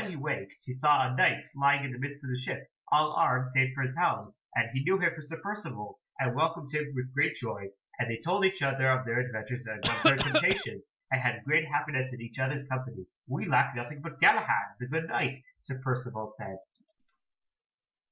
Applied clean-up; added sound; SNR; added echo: none; Cough; -2 dB; none.